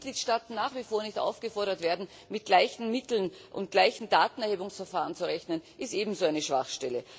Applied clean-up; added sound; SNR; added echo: none; none; none; none.